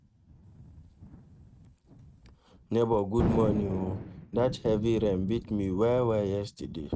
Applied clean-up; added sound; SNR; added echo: neural mask model RNNoise.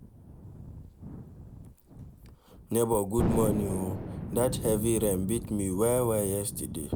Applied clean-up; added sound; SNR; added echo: none; Thunder; 6 dB; none.